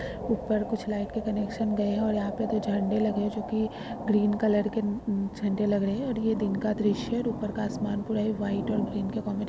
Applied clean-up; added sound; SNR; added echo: none; none; none; none.